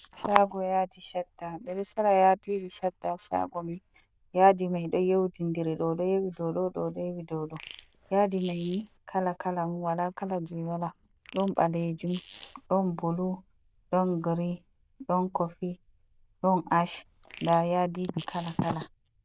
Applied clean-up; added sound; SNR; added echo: neural diffusion model UNIVERSE++.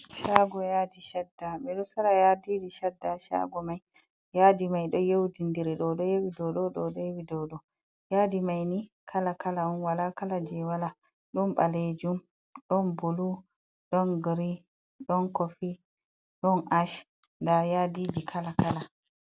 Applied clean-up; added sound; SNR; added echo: none; none; none; none.